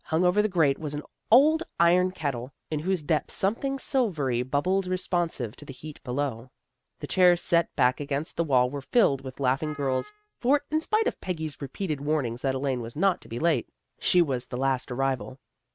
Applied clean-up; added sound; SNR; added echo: neural mask model RNNoise.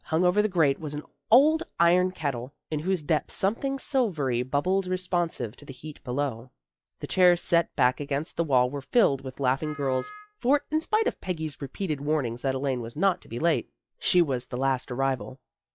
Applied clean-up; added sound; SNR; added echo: classical method log-MMSE.